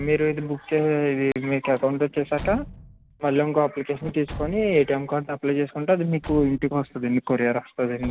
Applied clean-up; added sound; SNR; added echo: none; Slam / Truck / Car; 18 dB; none.